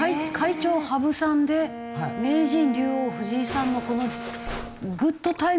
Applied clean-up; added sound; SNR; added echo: none; Musical instrument + Bowed string instrument; 10 dB; none.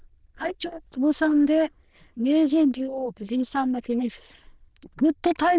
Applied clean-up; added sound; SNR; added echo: neural diffusion model UNIVERSE++.